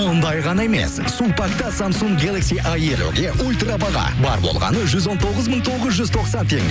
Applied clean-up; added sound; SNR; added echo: none; none; none; none.